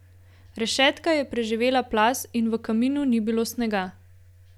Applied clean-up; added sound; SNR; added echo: none; none; none; none.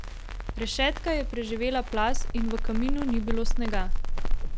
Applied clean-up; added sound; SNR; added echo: none; Crackle; -5 dB; none.